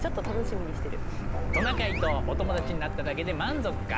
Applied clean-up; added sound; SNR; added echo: none; Car + Musical instrument; -1 dB; none.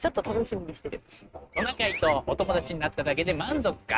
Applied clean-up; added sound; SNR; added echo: neural mask model RNNoise.